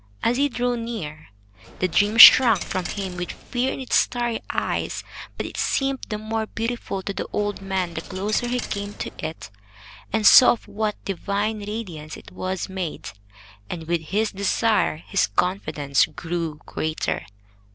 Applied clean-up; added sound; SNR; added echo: none; Coin (dropping); 13 dB; none.